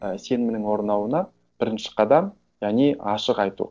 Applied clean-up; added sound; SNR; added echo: neural separator model SepFormer DNS4.